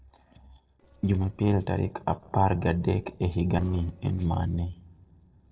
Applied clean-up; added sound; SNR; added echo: neural separator model SepFormer DNS4.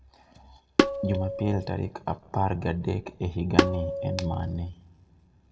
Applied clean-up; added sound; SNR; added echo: none; Tabla; -3 dB; reverberation time 0.9 s.